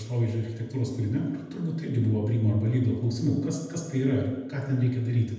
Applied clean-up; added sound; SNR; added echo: none; none; none; reverberation time 1.0 s.